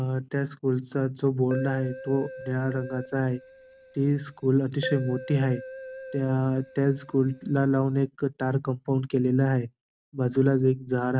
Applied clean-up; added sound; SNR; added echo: none; Keyboard (musical); 14 dB; none.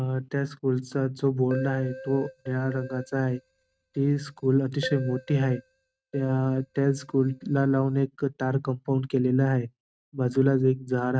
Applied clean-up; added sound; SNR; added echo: neural mask model RNNoise.